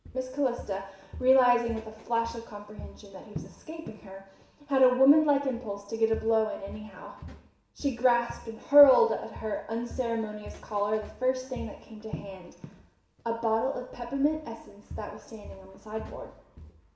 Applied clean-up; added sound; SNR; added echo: none; Walk, footsteps; 17 dB; reverberation time 0.8 s.